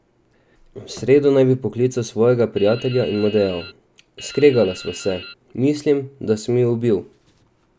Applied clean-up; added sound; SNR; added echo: none; Drip; 18 dB; none.